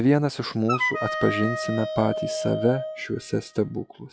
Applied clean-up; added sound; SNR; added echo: classical method log-MMSE.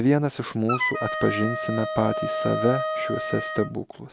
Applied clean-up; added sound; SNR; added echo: none; Wind instrument, woodwind instrument; 3 dB; none.